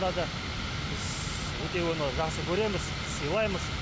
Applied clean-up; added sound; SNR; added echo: none; none; none; none.